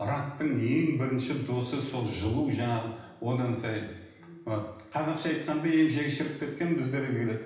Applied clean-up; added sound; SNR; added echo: none; none; none; reverberation time 0.9 s.